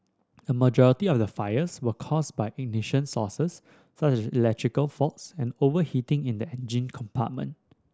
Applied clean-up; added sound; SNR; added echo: none; none; none; none.